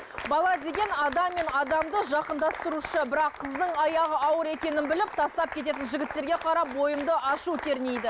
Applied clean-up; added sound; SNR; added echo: none; none; none; none.